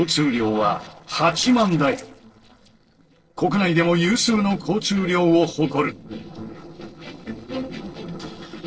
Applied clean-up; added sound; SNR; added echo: neural separator model SepFormer DNS4.